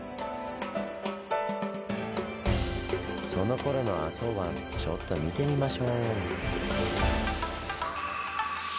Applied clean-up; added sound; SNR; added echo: none; none; none; none.